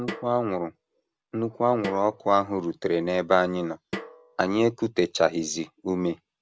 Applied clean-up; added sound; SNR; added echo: none; Snare drum; 15 dB; none.